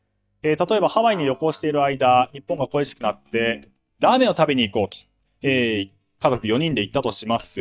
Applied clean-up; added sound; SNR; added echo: neural mask model DeepFilterNet 3.